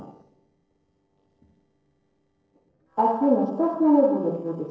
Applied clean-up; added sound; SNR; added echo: neural separator model SepFormer DNS4.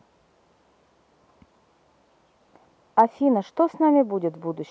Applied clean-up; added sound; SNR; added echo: none; none; none; none.